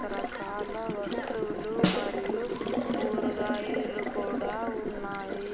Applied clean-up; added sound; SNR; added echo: none; Snare drum + Water tap, faucet; -3 dB; none.